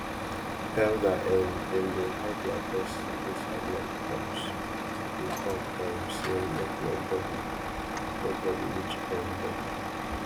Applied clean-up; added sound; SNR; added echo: none; Truck; 0 dB; none.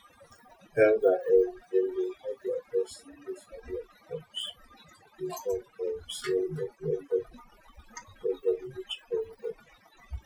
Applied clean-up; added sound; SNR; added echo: classical method Wiener filter.